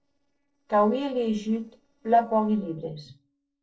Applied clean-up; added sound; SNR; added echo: neural separator model SepFormer DNS4.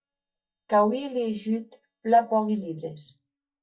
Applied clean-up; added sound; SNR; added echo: neural mask model DeepFilterNet 3.